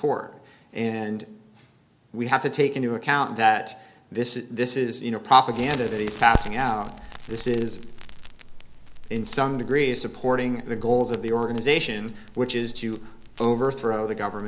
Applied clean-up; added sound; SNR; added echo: none; Crackle; 11 dB; none.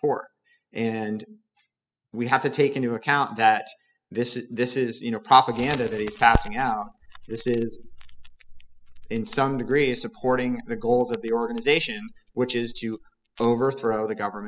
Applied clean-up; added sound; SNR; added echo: classical method spectral subtraction.